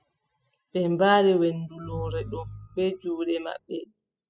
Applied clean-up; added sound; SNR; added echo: classical method spectral subtraction.